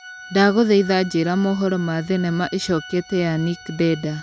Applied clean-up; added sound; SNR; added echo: none; Organ; 18 dB; none.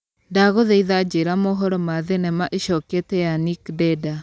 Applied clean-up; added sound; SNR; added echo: none; none; none; none.